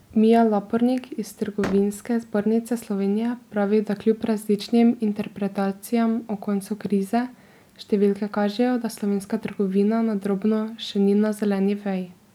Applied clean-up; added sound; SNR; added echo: none; Slam; 14 dB; none.